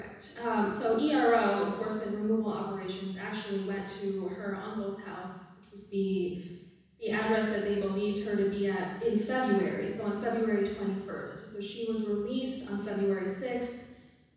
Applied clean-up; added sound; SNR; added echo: none; none; none; reverberation time 1.1 s.